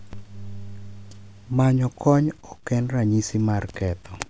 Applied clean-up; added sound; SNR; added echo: none; none; none; none.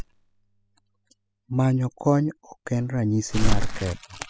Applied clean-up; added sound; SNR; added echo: classical method spectral subtraction.